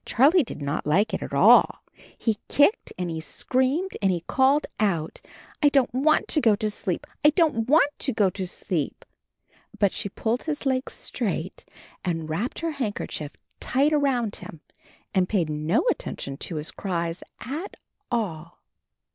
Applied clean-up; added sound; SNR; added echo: none; none; none; none.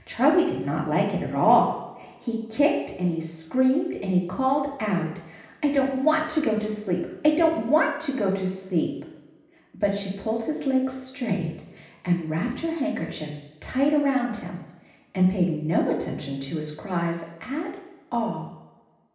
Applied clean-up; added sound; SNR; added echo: none; none; none; reverberation time 0.9 s.